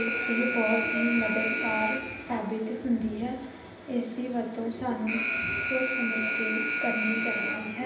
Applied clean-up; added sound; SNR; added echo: none; Alarm; 1 dB; reverberation time 0.9 s.